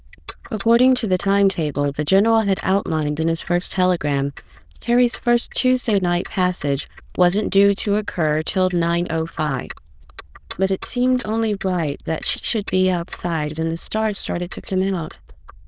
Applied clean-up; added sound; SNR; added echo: neural diffusion model UNIVERSE++.